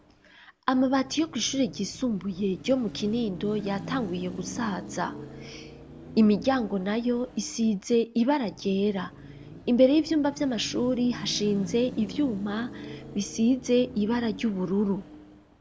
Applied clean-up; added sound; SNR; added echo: none; Car passing by / Traffic noise, roadway noise / Engine; 15 dB; none.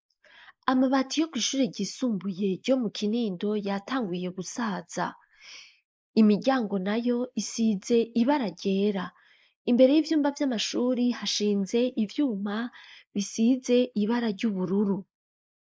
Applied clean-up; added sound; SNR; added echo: neural mask model Resemble Enhance denoiser.